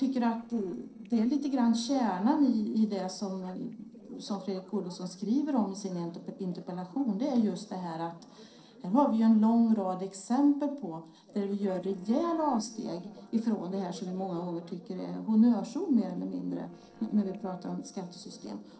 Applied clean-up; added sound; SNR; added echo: neural separator model SepFormer DNS4.